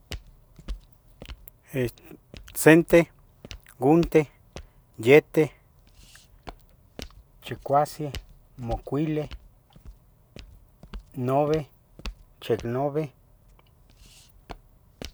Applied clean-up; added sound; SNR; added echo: none; Walk, footsteps; 17 dB; none.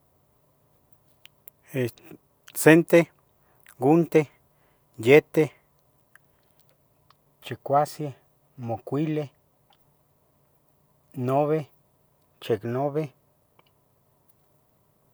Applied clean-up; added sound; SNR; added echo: none; none; none; none.